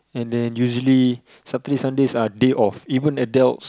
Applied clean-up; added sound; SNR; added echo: none; none; none; none.